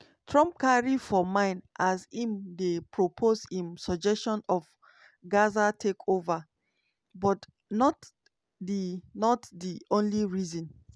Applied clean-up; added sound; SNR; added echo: none; none; none; none.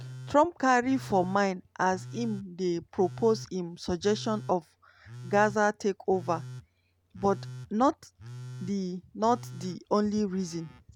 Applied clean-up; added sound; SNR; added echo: none; Telephone; 16 dB; none.